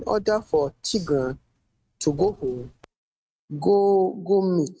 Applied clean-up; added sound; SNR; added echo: neural mask model RNNoise.